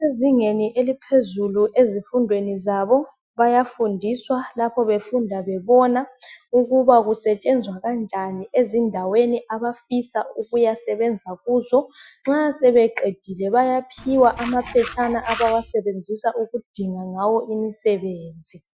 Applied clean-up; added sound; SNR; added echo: classical method Wiener filter.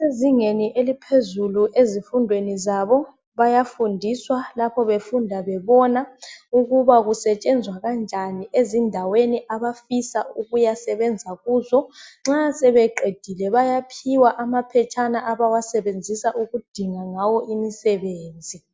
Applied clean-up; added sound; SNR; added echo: none; none; none; none.